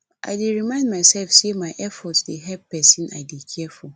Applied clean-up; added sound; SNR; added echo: none; none; none; none.